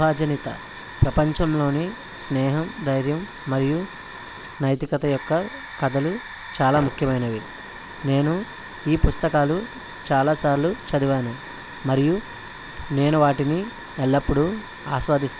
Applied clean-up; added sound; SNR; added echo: none; Hiss / Fire; 14 dB; none.